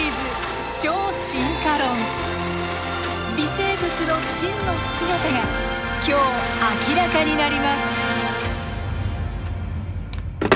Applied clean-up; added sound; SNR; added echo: none; Telephone; 10 dB; none.